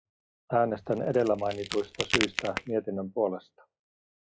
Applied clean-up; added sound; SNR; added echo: classical method log-MMSE.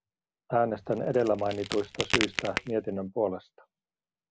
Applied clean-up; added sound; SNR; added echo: none; Crack; 5 dB; none.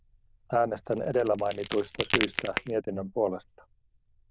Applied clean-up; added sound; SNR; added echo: neural diffusion model UNIVERSE++.